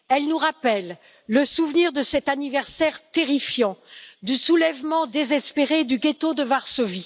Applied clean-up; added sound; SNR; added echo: none; none; none; none.